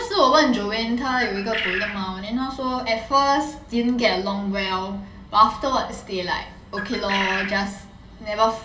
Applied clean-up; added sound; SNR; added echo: none; Bird; 6 dB; reverberation time 1.3 s.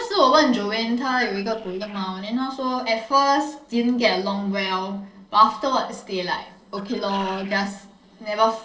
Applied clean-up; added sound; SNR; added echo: neural separator model SepFormer DNS4.